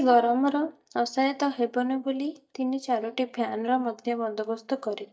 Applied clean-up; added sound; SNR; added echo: neural mask model DeepFilterNet 3.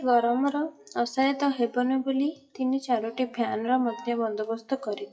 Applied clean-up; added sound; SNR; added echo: classical method WPE with log-MMSE.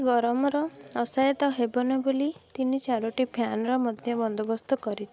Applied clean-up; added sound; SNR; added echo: none; none; none; none.